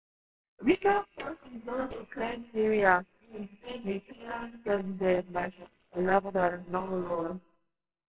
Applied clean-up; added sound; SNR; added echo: neural separator model SepFormer WHAMR!.